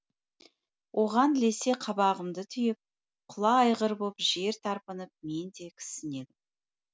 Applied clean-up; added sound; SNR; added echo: none; none; none; none.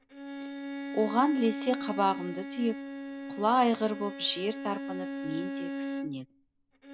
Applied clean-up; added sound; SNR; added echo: none; Bowed string instrument; 7 dB; none.